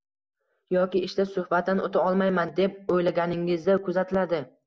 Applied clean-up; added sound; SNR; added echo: none; none; none; none.